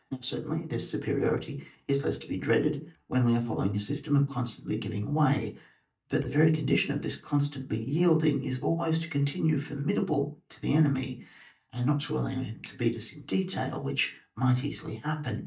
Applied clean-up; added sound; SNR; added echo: neural mask model DeepFilterNet 3.